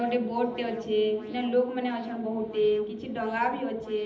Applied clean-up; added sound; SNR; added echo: none; Alarm; 18 dB; reverberation time 1.2 s.